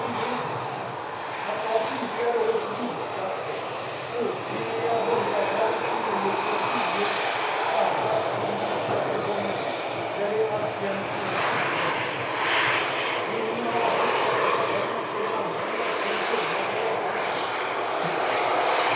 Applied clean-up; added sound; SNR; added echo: none; Aircraft; -5 dB; reverberation time 0.8 s.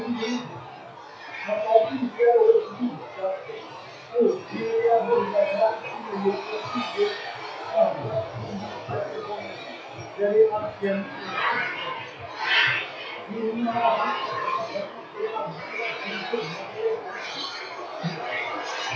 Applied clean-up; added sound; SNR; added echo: classical method WPE with log-MMSE.